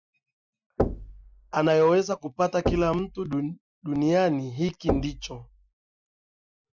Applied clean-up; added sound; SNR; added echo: classical method Wiener filter.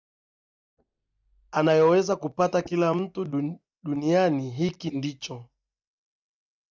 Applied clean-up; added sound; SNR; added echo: neural mask model DeepFilterNet 3.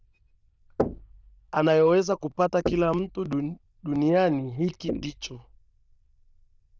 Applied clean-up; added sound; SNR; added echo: neural diffusion model UNIVERSE++.